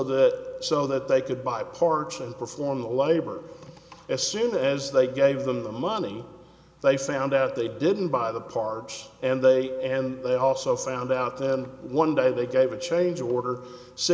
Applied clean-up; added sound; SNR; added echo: none; none; none; none.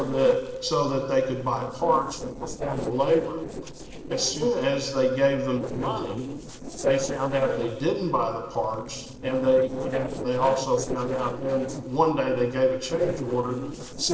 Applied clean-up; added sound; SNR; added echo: neural separator model SepFormer DNS4.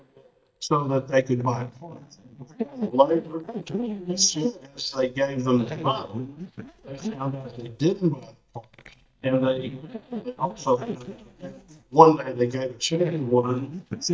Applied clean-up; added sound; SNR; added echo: neural mask model DeepFilterNet 3.